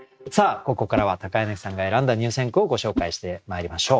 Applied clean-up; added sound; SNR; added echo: neural mask model RNNoise.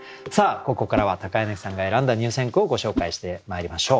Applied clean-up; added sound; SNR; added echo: none; Whoosh, swoosh, swish; 13 dB; none.